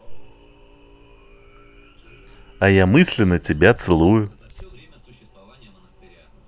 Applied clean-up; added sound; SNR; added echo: none; none; none; none.